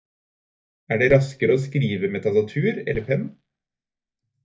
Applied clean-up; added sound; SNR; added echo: neural mask model DeepFilterNet 3.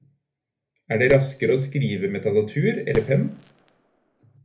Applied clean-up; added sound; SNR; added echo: none; Fireworks; 18 dB; reverberation time 0.3 s.